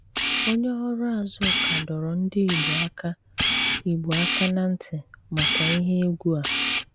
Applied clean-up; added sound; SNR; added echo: none; Camera; -2 dB; none.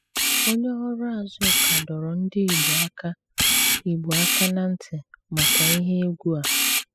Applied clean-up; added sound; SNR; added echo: classical method spectral subtraction.